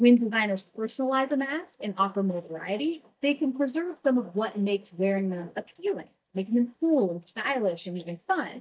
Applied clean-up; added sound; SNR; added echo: neural mask model DeepFilterNet 3.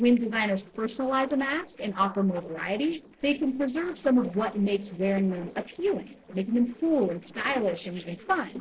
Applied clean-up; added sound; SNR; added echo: neural separator model SepFormer DNS4.